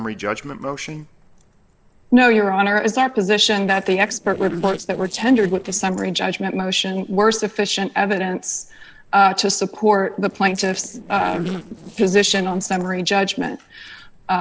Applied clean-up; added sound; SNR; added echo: neural separator model SepFormer DNS4.